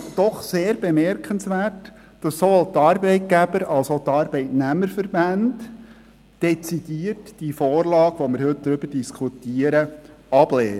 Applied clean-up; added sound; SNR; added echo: none; none; none; none.